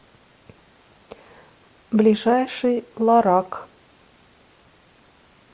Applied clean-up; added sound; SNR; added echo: none; none; none; none.